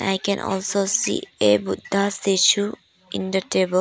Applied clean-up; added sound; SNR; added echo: none; none; none; none.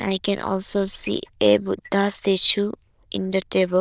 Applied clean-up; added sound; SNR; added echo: neural diffusion model UNIVERSE++.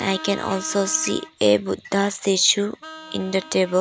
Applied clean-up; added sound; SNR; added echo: none; Vehicle horn, car horn, honking; 17 dB; none.